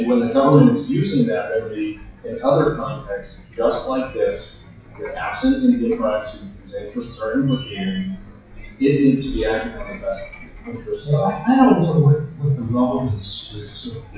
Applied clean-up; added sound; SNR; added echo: classical method WPE with log-MMSE.